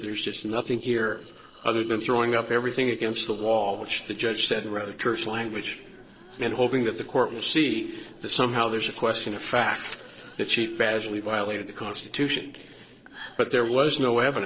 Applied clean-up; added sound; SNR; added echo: neural separator model SepFormer DNS4.